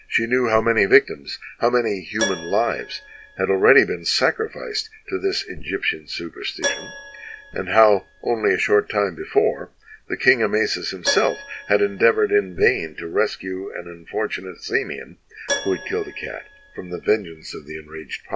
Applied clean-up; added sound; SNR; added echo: none; Keyboard (musical); 14 dB; none.